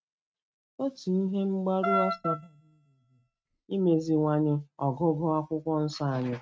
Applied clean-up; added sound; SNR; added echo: neural mask model RNNoise.